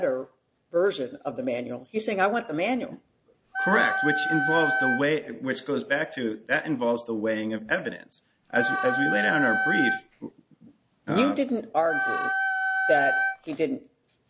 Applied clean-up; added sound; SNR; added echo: none; Wind instrument, woodwind instrument; -1 dB; none.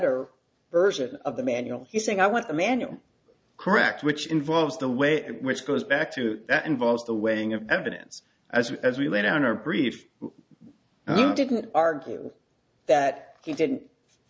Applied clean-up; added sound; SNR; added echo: none; none; none; none.